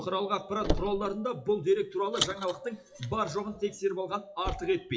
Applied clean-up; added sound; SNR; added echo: classical method WPE with log-MMSE.